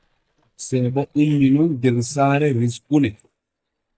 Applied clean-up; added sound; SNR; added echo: neural mask model DeepFilterNet 3.